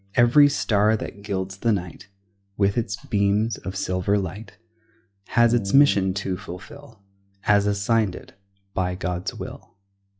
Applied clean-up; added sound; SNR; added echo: classical method log-MMSE.